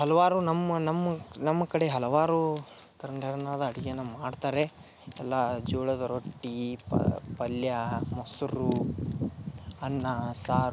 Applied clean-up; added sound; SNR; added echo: none; none; none; none.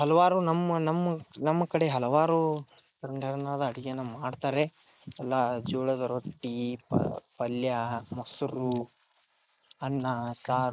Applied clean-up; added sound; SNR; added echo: neural mask model Resemble Enhance denoiser.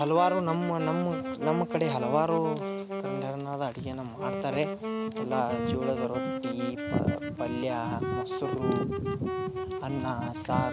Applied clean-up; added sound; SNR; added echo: none; Wind instrument, woodwind instrument; 4 dB; none.